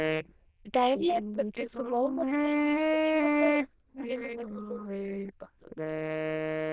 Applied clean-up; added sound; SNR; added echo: neural diffusion model UNIVERSE++.